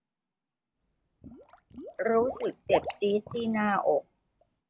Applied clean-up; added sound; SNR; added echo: none; Water / Liquid; 10 dB; none.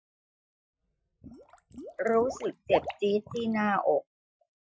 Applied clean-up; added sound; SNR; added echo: classical method Wiener filter.